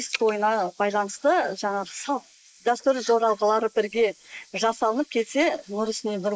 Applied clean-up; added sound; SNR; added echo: neural mask model Resemble Enhance denoiser.